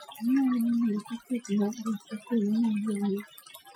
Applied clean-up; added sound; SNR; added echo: classical method Wiener filter.